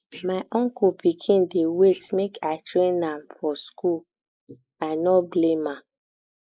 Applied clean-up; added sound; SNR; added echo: neural mask model Resemble Enhance denoiser.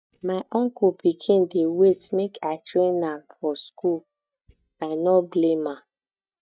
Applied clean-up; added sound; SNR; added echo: neural mask model DeepFilterNet 3.